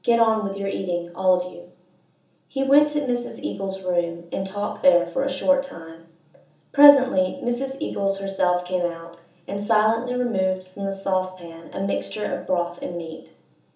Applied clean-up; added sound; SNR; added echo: none; none; none; reverberation time 1.2 s.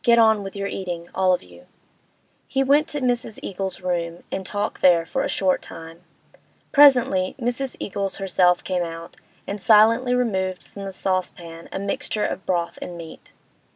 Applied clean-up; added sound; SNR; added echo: none; none; none; none.